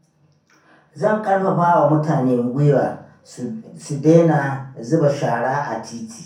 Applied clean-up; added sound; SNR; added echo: none; none; none; reverberation time 0.5 s.